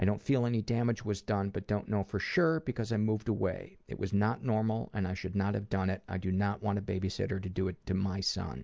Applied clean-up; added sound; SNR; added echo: none; none; none; none.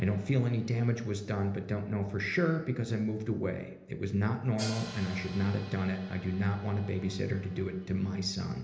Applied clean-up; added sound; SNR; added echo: none; Hi-hat; 20 dB; reverberation time 1.0 s.